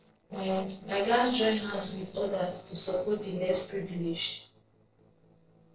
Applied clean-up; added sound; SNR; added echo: neural separator model SepFormer DNS4.